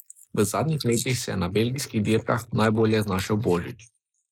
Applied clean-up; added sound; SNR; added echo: neural mask model Resemble Enhance denoiser.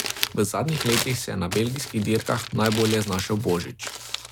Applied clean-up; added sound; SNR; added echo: none; Crumpling, crinkling; 7 dB; none.